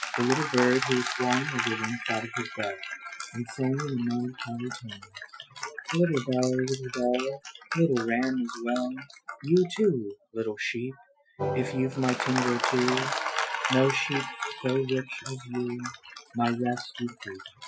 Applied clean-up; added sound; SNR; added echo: classical method Wiener filter.